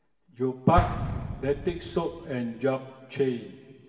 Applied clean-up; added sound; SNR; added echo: none; Explosion; 6 dB; reverberation time 1.8 s.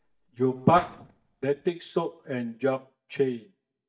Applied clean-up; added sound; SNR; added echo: neural mask model DeepFilterNet 3.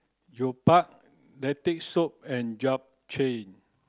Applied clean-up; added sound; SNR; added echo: none; none; none; none.